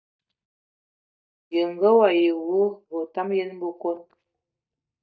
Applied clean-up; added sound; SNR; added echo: neural mask model DeepFilterNet 3.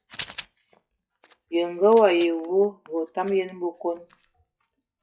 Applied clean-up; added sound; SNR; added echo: classical method WPE with log-MMSE.